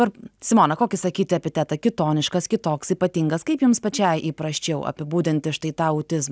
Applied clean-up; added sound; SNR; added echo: none; none; none; none.